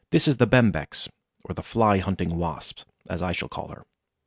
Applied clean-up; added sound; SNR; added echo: none; none; none; none.